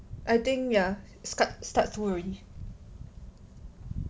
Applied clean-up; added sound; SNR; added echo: none; none; none; none.